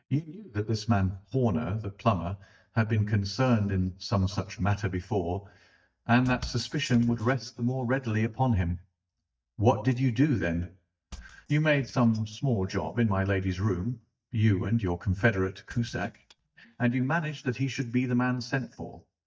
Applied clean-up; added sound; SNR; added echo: neural mask model DeepFilterNet 3.